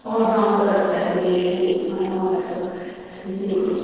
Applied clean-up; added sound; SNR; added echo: neural separator model SepFormer DNS4.